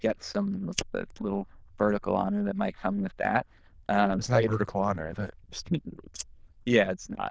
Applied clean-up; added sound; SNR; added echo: neural diffusion model UNIVERSE++.